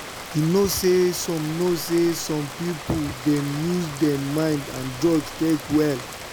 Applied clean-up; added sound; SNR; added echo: none; Rain; 12 dB; none.